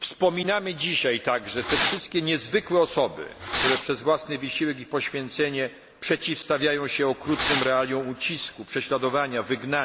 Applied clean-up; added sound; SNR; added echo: none; Fireworks; 6 dB; none.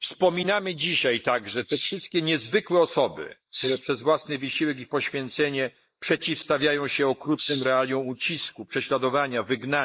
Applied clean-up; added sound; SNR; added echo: neural mask model Resemble Enhance denoiser.